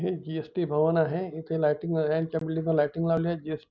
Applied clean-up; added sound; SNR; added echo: none; none; none; none.